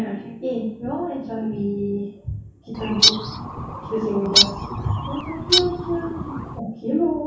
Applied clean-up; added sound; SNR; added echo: none; Bird; -3 dB; reverberation time 0.6 s.